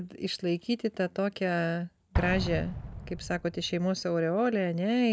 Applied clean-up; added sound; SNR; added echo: none; Explosion; 10 dB; none.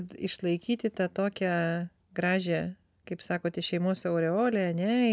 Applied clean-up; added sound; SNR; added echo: none; none; none; none.